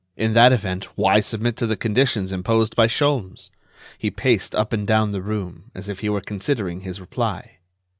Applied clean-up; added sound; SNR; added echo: none; none; none; none.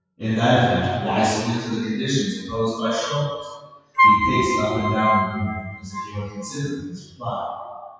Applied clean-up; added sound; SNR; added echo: classical method WPE with log-MMSE.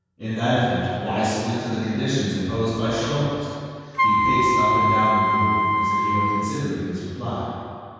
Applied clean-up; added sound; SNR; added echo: none; Wind instrument, woodwind instrument; -4 dB; reverberation time 2.1 s.